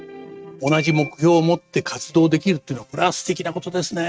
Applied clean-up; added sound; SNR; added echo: neural mask model RNNoise.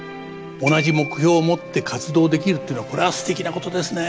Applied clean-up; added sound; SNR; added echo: none; Glockenspiel; 14 dB; none.